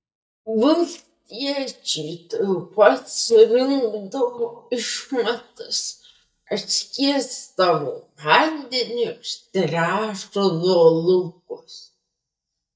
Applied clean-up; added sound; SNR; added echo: neural mask model DeepFilterNet 3.